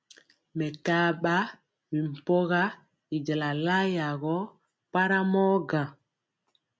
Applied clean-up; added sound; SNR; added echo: none; none; none; none.